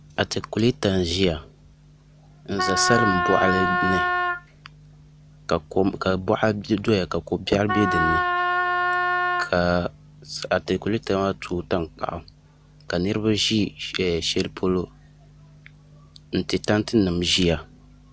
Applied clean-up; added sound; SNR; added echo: none; Wind instrument, woodwind instrument; -2 dB; none.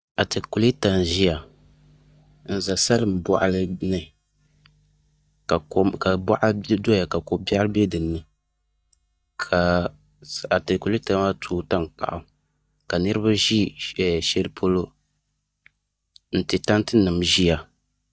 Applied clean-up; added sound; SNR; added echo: neural mask model DeepFilterNet 3.